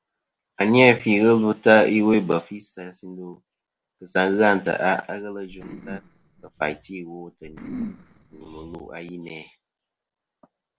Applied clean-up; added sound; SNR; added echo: neural separator model SepFormer DNS4.